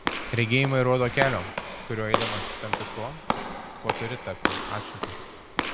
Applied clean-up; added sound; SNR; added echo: none; Walk, footsteps / Slam; 3 dB; none.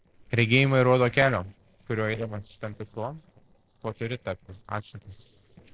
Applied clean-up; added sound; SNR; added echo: neural separator model SepFormer DNS4.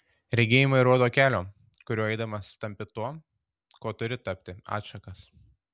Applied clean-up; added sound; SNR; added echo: none; none; none; none.